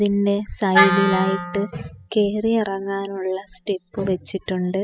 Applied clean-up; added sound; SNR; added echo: classical method spectral subtraction.